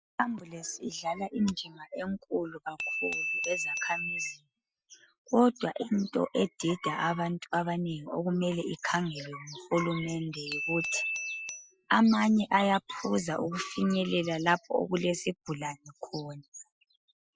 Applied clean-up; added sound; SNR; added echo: classical method Wiener filter.